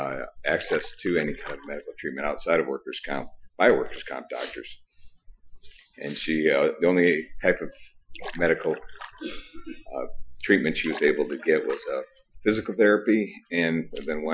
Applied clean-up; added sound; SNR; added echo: classical method Wiener filter.